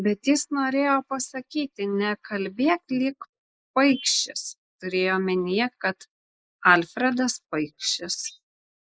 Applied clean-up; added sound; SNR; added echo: neural mask model Resemble Enhance denoiser.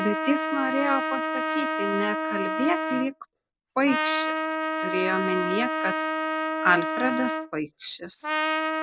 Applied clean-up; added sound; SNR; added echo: none; Trumpet; 0 dB; none.